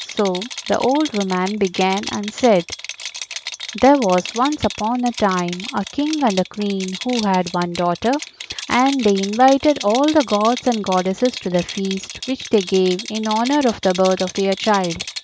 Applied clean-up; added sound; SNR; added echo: none; Rattle; 13 dB; none.